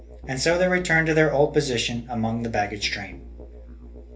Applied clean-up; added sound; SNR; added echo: none; Musical instrument; 16 dB; reverberation time 0.3 s.